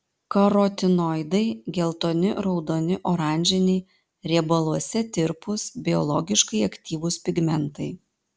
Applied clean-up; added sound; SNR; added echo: none; none; none; none.